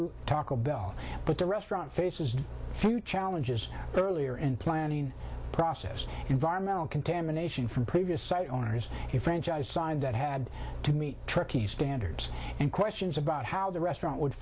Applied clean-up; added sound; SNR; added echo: none; none; none; none.